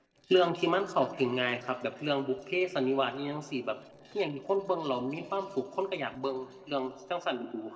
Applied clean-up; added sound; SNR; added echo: neural separator model SepFormer DNS4.